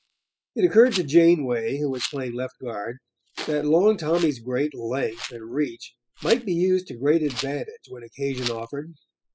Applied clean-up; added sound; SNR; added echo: classical method spectral subtraction.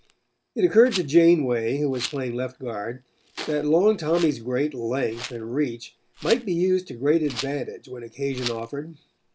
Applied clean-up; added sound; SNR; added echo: none; Rattle; 16 dB; none.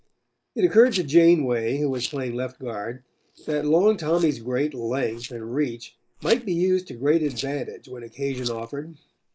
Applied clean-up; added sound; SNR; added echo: neural mask model Resemble Enhance denoiser.